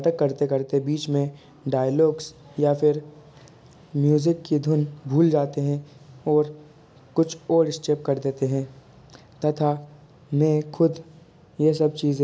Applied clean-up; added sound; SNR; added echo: none; none; none; none.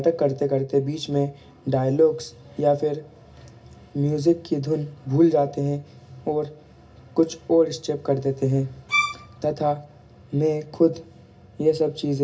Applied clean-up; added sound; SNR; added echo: none; Bowed string instrument; 2 dB; reverberation time 0.4 s.